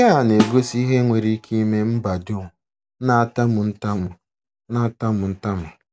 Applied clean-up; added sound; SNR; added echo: none; Snare drum; 8 dB; none.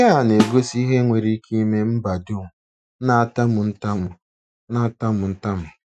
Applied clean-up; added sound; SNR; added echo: classical method Wiener filter.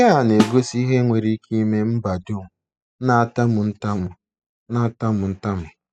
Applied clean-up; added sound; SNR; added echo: classical method spectral subtraction.